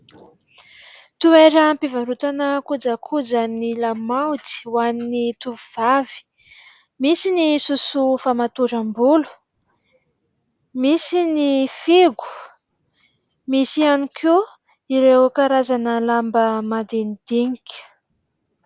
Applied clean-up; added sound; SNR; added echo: none; none; none; none.